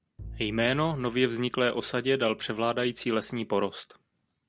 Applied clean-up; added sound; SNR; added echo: none; Bowed string instrument; 19 dB; none.